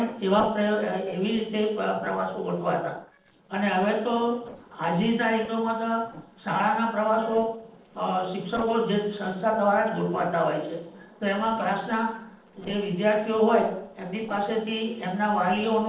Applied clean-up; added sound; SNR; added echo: neural separator model SepFormer DNS4.